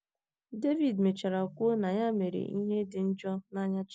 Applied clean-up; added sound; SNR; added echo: none; none; none; none.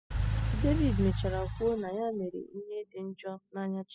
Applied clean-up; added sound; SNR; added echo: classical method spectral subtraction.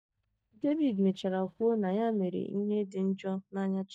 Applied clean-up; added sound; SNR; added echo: neural mask model DeepFilterNet 3.